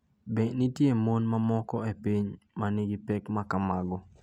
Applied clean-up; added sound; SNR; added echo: none; none; none; none.